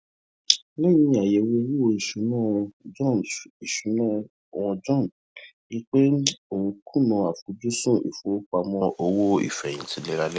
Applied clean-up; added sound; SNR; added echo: none; none; none; none.